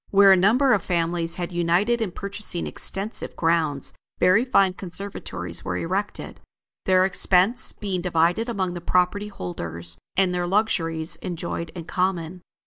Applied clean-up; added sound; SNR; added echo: neural mask model Resemble Enhance denoiser.